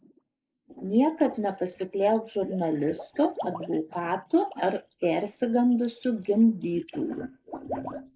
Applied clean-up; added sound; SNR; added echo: neural mask model Resemble Enhance denoiser.